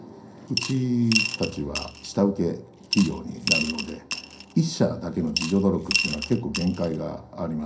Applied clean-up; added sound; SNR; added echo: none; Coin (dropping) / Glass; 5 dB; reverberation time 0.3 s.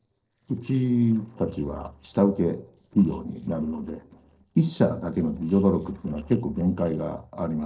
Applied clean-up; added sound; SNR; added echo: neural separator model SepFormer DNS4.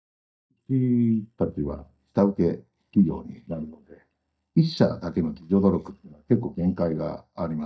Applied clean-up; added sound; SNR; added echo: neural mask model DeepFilterNet 3.